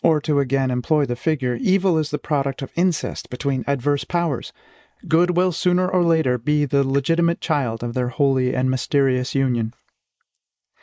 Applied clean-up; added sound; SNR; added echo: neural mask model Resemble Enhance denoiser.